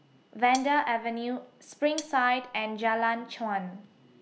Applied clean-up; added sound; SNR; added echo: none; Cutlery, silverware; 15 dB; none.